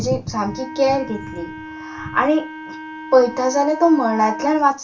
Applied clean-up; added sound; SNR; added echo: none; Wind instrument, woodwind instrument; 13 dB; reverberation time 0.2 s.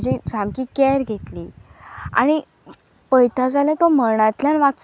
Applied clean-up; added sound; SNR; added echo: none; none; none; none.